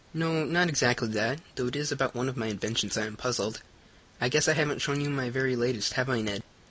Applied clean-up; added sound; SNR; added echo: none; none; none; none.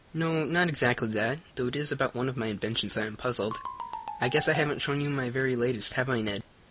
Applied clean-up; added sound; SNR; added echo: none; Marimba, xylophone; 10 dB; none.